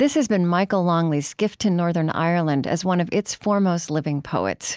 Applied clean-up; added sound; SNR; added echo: none; none; none; none.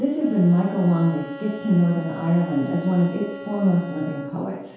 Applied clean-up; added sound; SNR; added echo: none; Bowed string instrument; 14 dB; reverberation time 0.8 s.